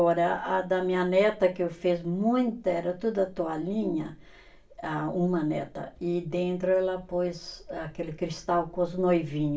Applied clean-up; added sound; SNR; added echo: none; none; none; reverberation time 0.3 s.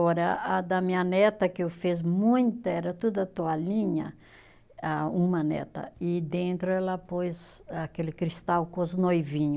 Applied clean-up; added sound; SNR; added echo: none; none; none; none.